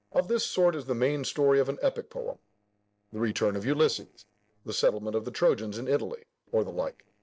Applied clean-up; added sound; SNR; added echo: neural separator model SepFormer DNS4.